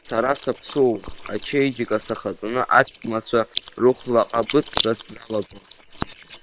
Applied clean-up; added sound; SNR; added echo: neural separator model SepFormer WHAM!.